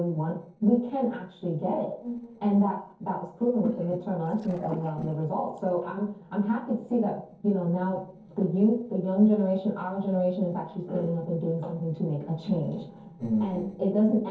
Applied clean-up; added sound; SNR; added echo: neural separator model SepFormer DNS4.